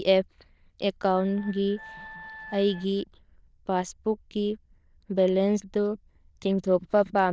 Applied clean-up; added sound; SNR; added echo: neural diffusion model UNIVERSE++.